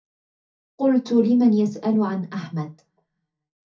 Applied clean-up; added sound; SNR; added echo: none; none; none; reverberation time 0.3 s.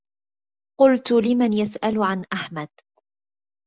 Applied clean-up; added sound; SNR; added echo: none; none; none; none.